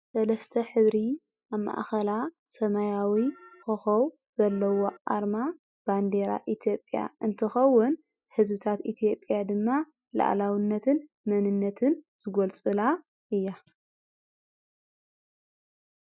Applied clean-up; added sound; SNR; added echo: classical method spectral subtraction.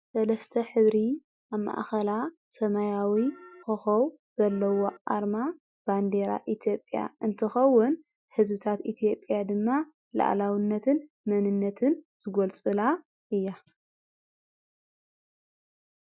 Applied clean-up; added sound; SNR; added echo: classical method Wiener filter.